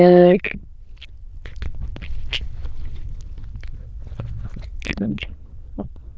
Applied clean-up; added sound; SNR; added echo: neural diffusion model UNIVERSE++.